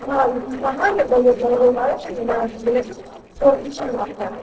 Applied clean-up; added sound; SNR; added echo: neural separator model SepFormer DNS4.